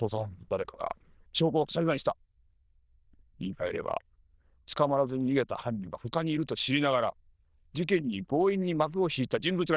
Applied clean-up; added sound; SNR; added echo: neural diffusion model UNIVERSE++.